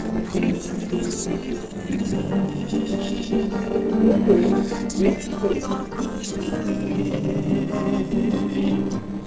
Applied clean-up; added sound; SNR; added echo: neural separator model SepFormer DNS4.